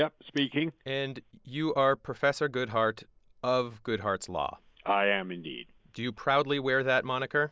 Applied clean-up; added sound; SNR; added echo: none; none; none; none.